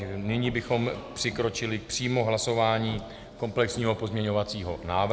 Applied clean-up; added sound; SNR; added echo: none; Printer; 19 dB; none.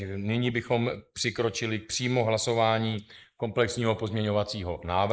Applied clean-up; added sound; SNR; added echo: neural mask model Resemble Enhance denoiser.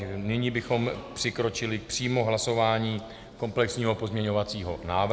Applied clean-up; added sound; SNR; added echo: none; none; none; none.